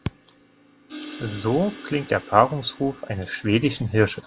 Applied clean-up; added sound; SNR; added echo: none; Crash cymbal; 18 dB; none.